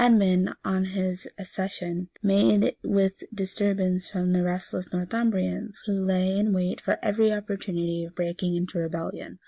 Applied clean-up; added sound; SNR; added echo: none; none; none; none.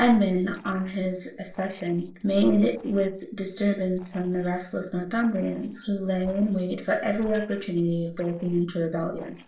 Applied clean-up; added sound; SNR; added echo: neural separator model SepFormer DNS4.